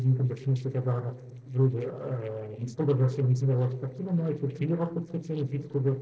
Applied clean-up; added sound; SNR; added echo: neural separator model SepFormer DNS4.